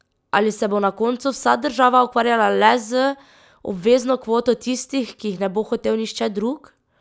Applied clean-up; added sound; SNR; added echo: none; none; none; none.